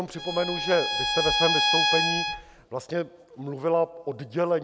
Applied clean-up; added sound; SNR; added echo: none; Bowed string instrument; -2 dB; none.